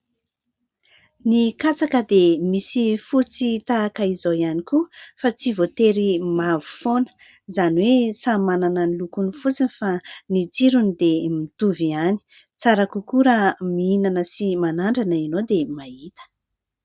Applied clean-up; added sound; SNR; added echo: none; none; none; none.